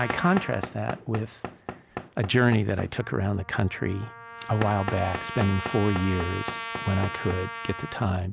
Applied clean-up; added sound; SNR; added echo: none; Knock / Wood + Trumpet; 9 dB; none.